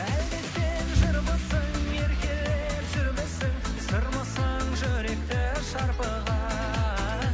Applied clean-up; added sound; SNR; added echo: none; Bowed string instrument; 4 dB; none.